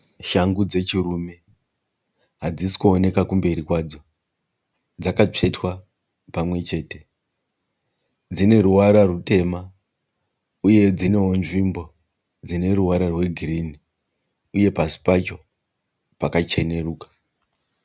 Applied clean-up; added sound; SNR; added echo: none; none; none; none.